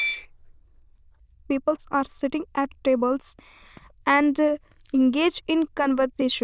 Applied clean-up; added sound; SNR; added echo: neural diffusion model UNIVERSE++.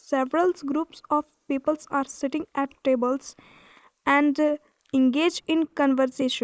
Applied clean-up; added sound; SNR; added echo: neural mask model Resemble Enhance denoiser.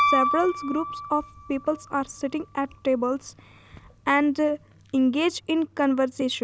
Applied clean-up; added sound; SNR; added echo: none; Piano; 7 dB; none.